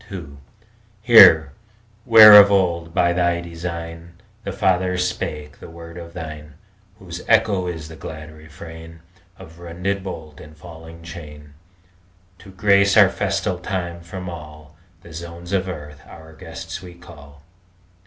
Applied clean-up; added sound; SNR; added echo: none; none; none; none.